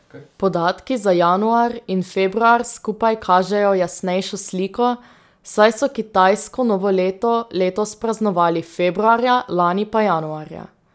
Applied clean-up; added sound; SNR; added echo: none; none; none; none.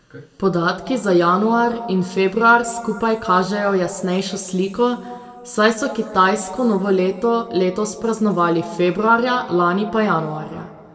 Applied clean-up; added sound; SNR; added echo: none; none; none; reverberation time 1.3 s.